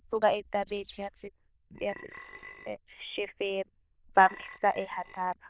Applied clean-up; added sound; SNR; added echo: neural diffusion model UNIVERSE++.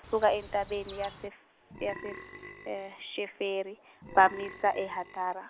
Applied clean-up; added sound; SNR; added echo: none; Burping, eructation + Chirp, tweet; 15 dB; none.